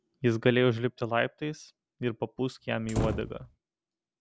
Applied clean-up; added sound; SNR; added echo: none; Slam; 5 dB; none.